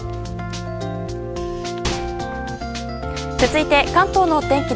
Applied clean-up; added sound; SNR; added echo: none; Microwave oven; 7 dB; none.